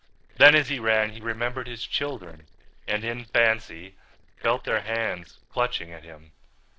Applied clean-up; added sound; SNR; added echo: neural separator model SepFormer DNS4.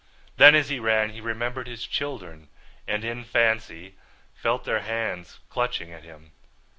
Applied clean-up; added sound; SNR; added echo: none; none; none; none.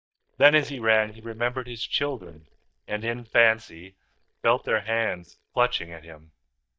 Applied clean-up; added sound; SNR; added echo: neural mask model DeepFilterNet 3.